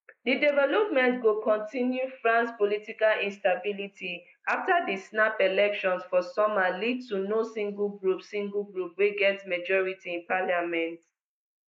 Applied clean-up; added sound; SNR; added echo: neural mask model Resemble Enhance denoiser.